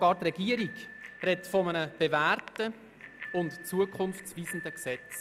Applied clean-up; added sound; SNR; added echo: none; Bicycle bell; 15 dB; none.